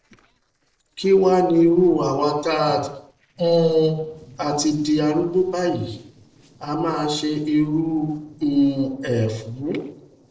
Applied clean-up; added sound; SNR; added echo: neural separator model SepFormer DNS4.